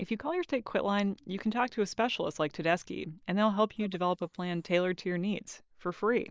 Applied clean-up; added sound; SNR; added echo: neural mask model Resemble Enhance denoiser.